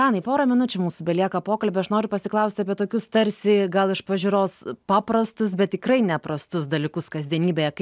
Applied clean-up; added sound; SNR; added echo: none; none; none; none.